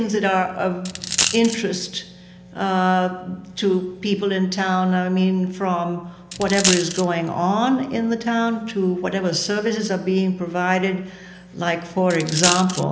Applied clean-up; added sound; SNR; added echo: none; Coin (dropping); 2 dB; reverberation time 0.8 s.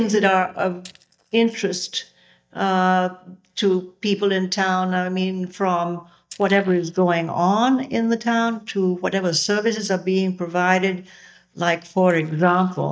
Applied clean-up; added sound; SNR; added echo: neural mask model DeepFilterNet 3.